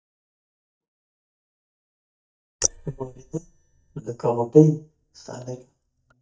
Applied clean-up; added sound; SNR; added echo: neural mask model DeepFilterNet 3.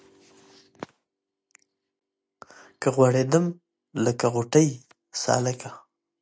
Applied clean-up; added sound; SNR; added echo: none; none; none; none.